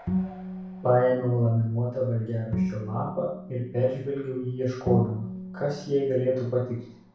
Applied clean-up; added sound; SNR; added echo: none; Bowed string instrument; 8 dB; reverberation time 0.6 s.